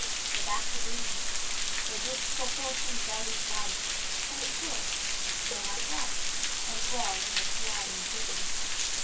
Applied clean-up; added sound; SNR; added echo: none; Water; 0 dB; reverberation time 0.1 s.